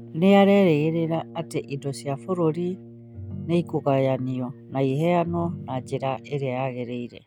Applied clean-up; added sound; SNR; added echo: none; Ringtone + Brass instrument; 16 dB; none.